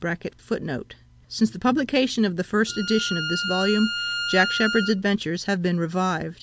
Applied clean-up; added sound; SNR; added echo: none; Bowed string instrument; 5 dB; none.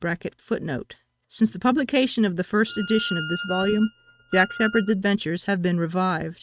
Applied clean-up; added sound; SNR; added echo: neural mask model RNNoise.